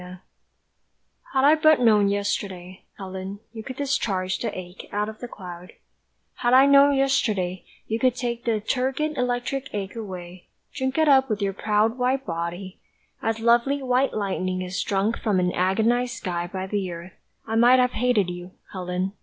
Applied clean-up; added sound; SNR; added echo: none; none; none; none.